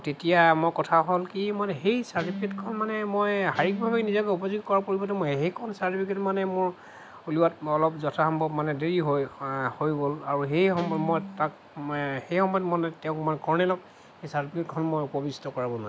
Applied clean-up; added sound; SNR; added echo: none; Guitar; 10 dB; none.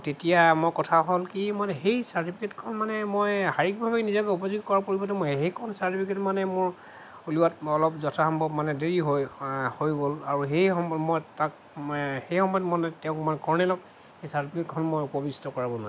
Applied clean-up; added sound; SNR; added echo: none; none; none; none.